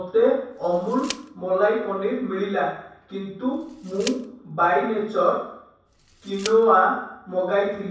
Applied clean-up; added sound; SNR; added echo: none; Tick; 19 dB; reverberation time 0.7 s.